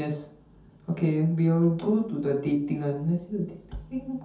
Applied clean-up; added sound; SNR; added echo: none; none; none; reverberation time 0.5 s.